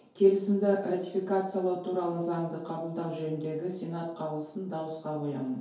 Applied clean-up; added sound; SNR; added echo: none; none; none; reverberation time 2.4 s.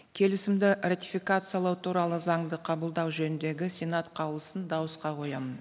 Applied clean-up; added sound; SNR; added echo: none; none; none; none.